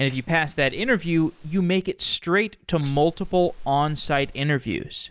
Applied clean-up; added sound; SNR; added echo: neural mask model Resemble Enhance denoiser.